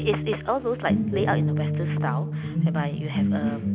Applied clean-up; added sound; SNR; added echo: none; Guitar; -4 dB; none.